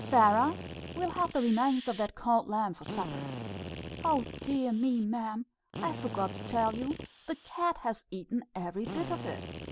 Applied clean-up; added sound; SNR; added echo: none; Drill; 10 dB; none.